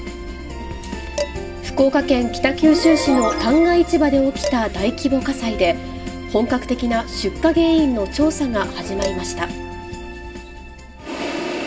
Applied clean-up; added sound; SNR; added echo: none; Dishes, pots, and pans; 15 dB; reverberation time 2.1 s.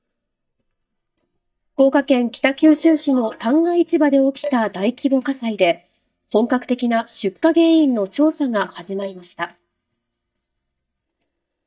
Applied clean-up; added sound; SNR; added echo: neural mask model DeepFilterNet 3.